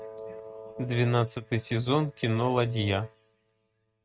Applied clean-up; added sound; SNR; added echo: neural mask model RNNoise.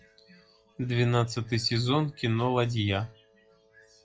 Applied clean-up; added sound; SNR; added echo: classical method log-MMSE.